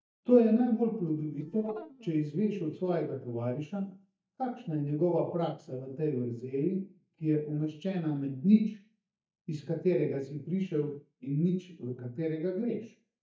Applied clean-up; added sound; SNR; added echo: neural mask model DeepFilterNet 3.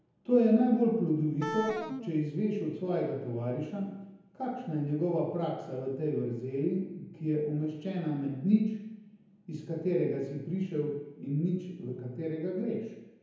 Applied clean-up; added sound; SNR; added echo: none; Wind instrument, woodwind instrument; 7 dB; reverberation time 1.0 s.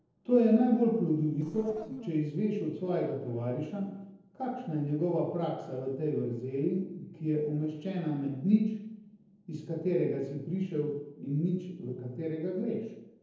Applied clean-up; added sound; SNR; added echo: neural separator model SepFormer DNS4.